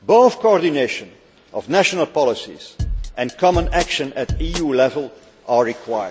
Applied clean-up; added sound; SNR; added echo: none; Drum kit; 6 dB; none.